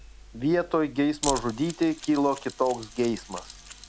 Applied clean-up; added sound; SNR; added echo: none; Mechanisms; 13 dB; none.